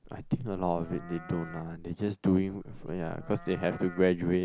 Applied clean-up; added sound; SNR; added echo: none; Livestock, farm animals, working animals; 15 dB; none.